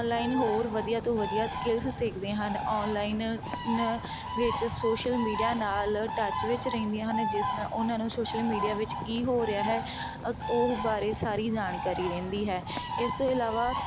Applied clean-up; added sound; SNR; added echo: none; Bird; 5 dB; none.